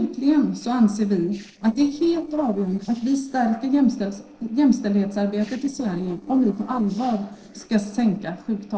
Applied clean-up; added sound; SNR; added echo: neural separator model SepFormer DNS4.